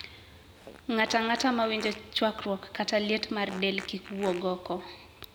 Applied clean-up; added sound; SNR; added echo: none; Fart; 16 dB; none.